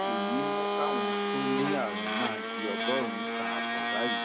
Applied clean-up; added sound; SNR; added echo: none; Domestic sounds, home sounds; -4 dB; none.